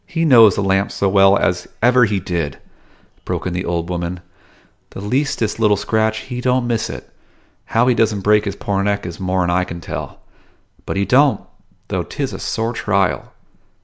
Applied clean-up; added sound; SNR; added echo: none; none; none; none.